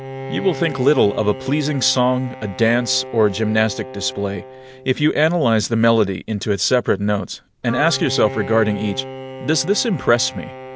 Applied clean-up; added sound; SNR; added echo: none; Wind instrument, woodwind instrument + Bowed string instrument; 13 dB; none.